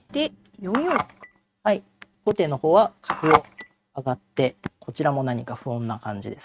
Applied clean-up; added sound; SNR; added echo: neural mask model RNNoise.